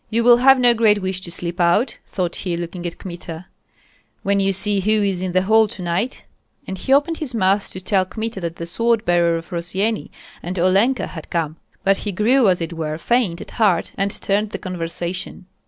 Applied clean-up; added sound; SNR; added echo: none; none; none; none.